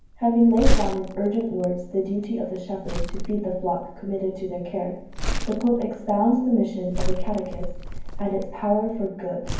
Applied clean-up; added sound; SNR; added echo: none; Crumpling, crinkling; 2 dB; reverberation time 0.9 s.